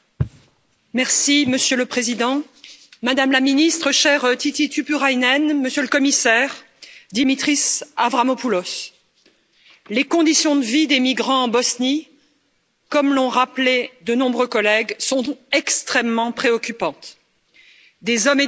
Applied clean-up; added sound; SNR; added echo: none; none; none; none.